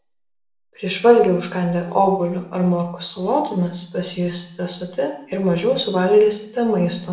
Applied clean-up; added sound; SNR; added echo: none; none; none; reverberation time 0.6 s.